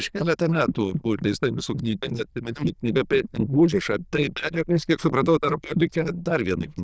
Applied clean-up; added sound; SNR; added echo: neural diffusion model UNIVERSE++.